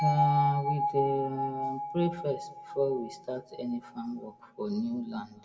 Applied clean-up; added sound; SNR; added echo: none; Bell; 1 dB; reverberation time 2.2 s.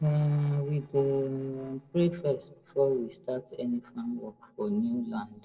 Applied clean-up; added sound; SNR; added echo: neural separator model SepFormer DNS4.